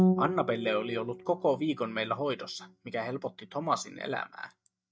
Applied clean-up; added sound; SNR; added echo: neural mask model DeepFilterNet 3.